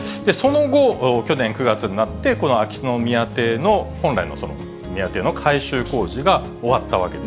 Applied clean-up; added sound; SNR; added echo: none; none; none; none.